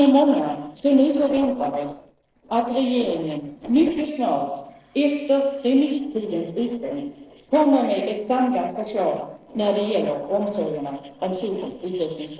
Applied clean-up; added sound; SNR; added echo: neural separator model SepFormer DNS4.